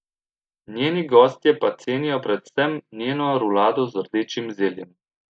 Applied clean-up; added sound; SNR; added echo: neural mask model Resemble Enhance denoiser.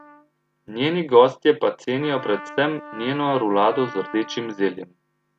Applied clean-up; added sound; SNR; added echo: none; Trumpet; 18 dB; none.